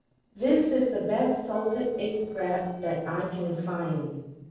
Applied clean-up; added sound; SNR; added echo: neural separator model SepFormer DNS4.